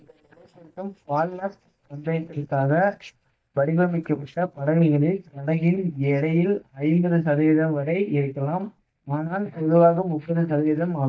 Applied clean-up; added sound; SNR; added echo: neural mask model DeepFilterNet 3.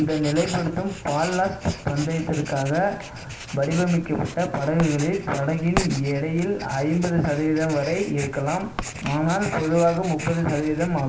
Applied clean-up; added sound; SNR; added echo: none; Writing; 12 dB; reverberation time 0.6 s.